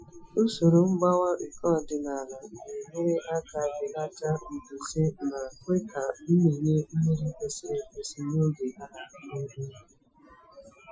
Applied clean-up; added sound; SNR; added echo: classical method Wiener filter.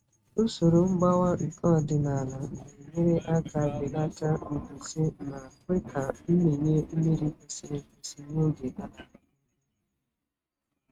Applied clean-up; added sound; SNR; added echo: neural mask model RNNoise.